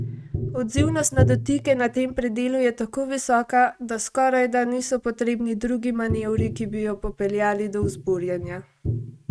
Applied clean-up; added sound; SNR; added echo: neural mask model RNNoise.